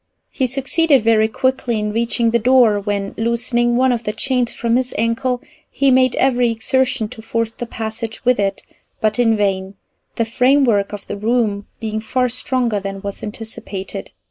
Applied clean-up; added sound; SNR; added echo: neural mask model Resemble Enhance denoiser.